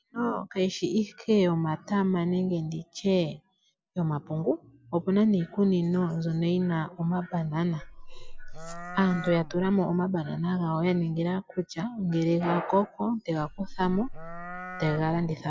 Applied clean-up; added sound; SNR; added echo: none; Livestock, farm animals, working animals; 10 dB; none.